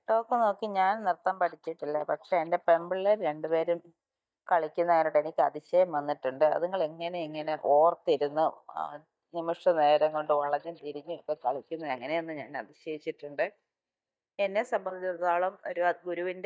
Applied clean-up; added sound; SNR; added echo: neural mask model DeepFilterNet 3.